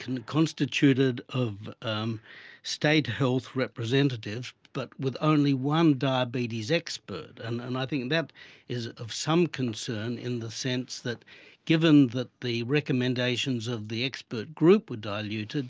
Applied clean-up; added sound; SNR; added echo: none; none; none; none.